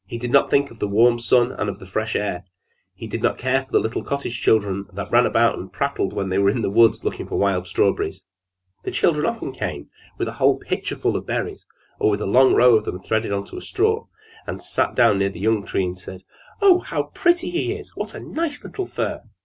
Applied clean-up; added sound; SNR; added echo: none; none; none; none.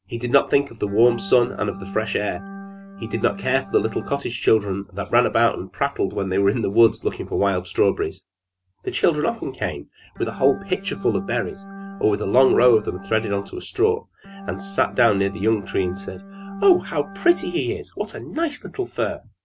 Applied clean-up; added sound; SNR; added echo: none; Organ; 13 dB; none.